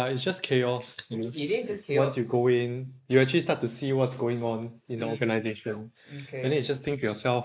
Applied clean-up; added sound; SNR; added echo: neural mask model Resemble Enhance denoiser.